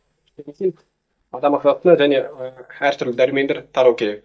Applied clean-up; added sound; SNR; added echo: neural mask model DeepFilterNet 3.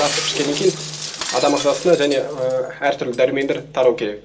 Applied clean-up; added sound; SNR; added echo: none; Shatter; 10 dB; reverberation time 0.2 s.